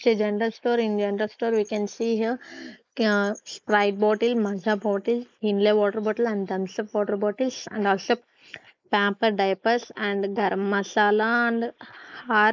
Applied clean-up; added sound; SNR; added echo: neural mask model Resemble Enhance denoiser.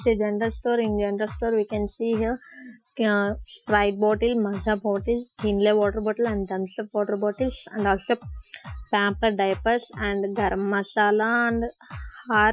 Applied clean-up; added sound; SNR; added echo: classical method Wiener filter.